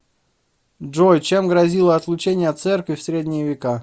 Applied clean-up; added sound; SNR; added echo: none; none; none; none.